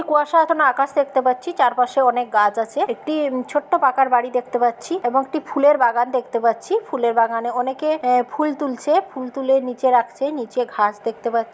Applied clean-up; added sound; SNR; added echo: none; none; none; none.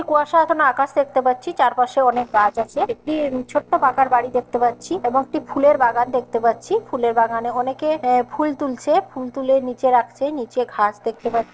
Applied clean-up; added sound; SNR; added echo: neural separator model SepFormer DNS4.